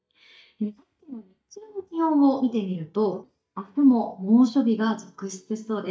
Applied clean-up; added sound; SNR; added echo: neural mask model DeepFilterNet 3.